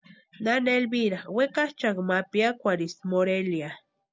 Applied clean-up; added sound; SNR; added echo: none; none; none; none.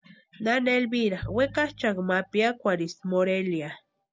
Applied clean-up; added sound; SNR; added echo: none; Piano; 17 dB; none.